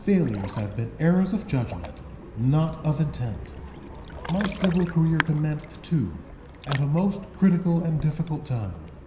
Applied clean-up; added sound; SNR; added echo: none; Ocean; 12 dB; reverberation time 0.9 s.